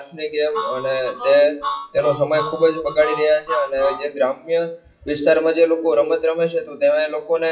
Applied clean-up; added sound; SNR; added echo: classical method WPE with log-MMSE.